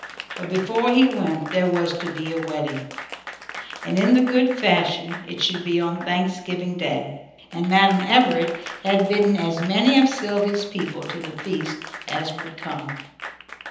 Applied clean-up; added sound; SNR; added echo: none; Applause / Crowd; 14 dB; reverberation time 0.9 s.